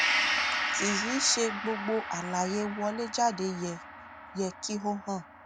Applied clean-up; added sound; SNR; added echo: none; Gong; 2 dB; none.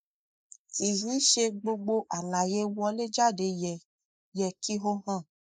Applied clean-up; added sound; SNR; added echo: neural mask model Resemble Enhance denoiser.